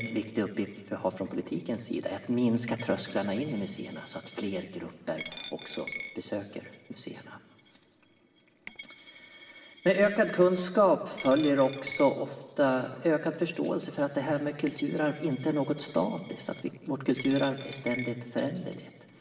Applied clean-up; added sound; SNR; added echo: none; Coin (dropping); 18 dB; reverberation time 1.6 s.